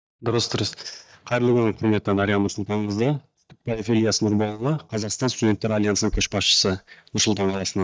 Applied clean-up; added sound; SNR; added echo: neural mask model DeepFilterNet 3.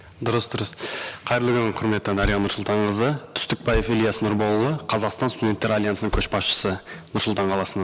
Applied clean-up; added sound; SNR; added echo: none; Cupboard open or close; 9 dB; none.